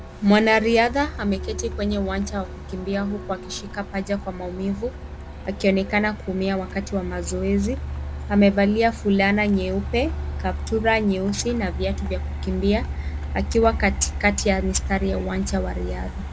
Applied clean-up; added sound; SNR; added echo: none; Truck; 7 dB; none.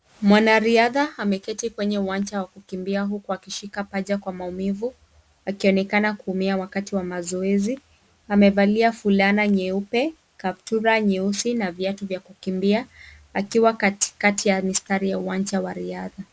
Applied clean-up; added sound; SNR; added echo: none; none; none; none.